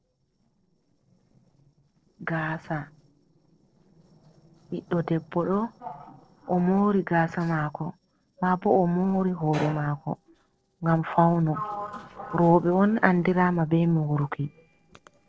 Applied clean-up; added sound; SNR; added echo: neural separator model SepFormer DNS4.